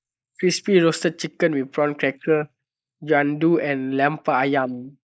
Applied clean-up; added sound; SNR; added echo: neural mask model Resemble Enhance denoiser.